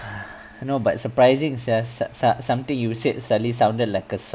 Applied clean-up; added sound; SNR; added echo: none; none; none; none.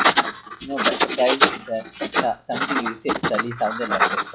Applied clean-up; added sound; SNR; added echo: classical method log-MMSE.